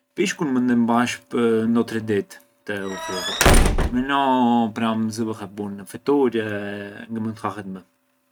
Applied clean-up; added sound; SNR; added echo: none; Squeak / Slam / Wood; -4 dB; none.